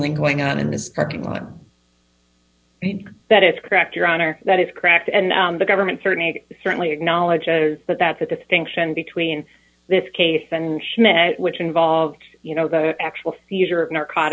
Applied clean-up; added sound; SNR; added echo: none; none; none; none.